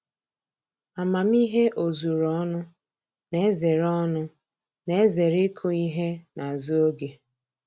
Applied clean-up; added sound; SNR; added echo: none; none; none; none.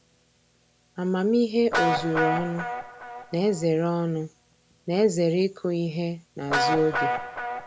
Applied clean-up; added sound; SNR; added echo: none; Guitar; 5 dB; none.